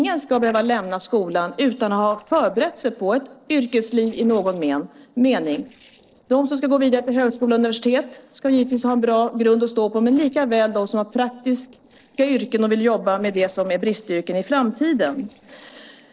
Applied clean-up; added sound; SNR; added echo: neural separator model SepFormer DNS4.